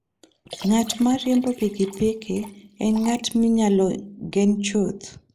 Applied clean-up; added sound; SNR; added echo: neural mask model Resemble Enhance denoiser.